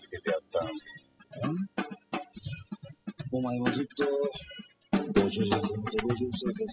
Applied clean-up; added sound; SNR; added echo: classical method spectral subtraction.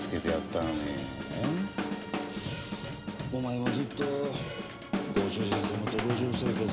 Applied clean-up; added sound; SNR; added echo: none; Drum / Drum kit; 1 dB; none.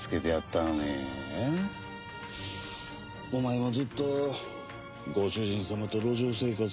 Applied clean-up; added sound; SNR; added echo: none; none; none; none.